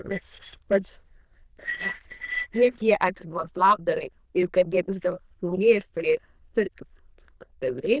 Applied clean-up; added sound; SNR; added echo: neural diffusion model UNIVERSE++.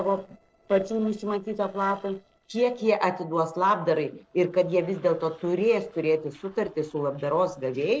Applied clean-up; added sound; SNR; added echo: neural separator model SepFormer DNS4.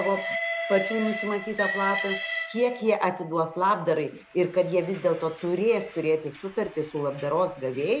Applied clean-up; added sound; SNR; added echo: none; Train; 9 dB; none.